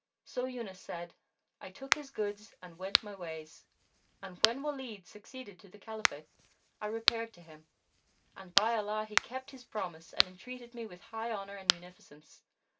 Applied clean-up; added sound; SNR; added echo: none; Crack; -3 dB; reverberation time 0.1 s.